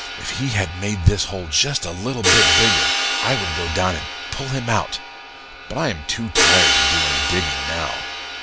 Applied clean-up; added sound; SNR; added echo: none; Hi-hat; -2 dB; none.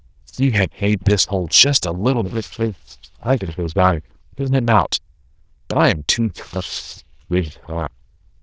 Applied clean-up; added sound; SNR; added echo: neural diffusion model UNIVERSE++.